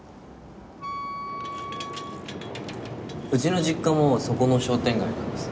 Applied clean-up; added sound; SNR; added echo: none; Wind instrument, woodwind instrument; 11 dB; none.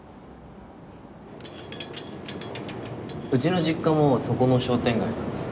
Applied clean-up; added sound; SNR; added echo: none; none; none; none.